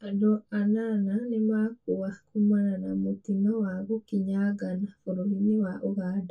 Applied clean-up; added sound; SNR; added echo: none; none; none; reverberation time 0.1 s.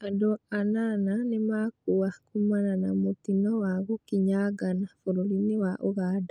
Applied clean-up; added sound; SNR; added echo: none; none; none; none.